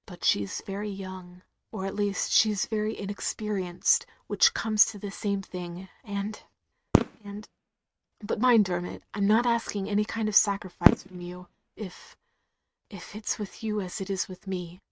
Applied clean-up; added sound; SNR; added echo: neural mask model RNNoise.